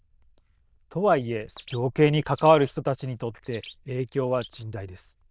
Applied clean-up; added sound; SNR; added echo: neural diffusion model UNIVERSE++.